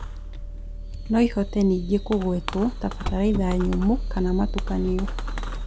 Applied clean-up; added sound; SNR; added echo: none; Fireworks; 4 dB; none.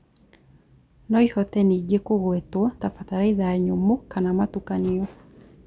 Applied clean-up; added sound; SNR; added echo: none; none; none; none.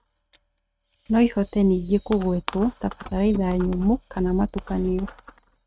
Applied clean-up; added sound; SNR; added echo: neural mask model RNNoise.